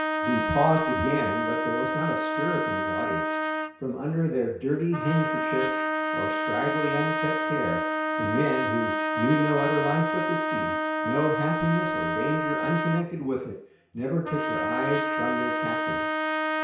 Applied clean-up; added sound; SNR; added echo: none; Trumpet; -1 dB; reverberation time 0.6 s.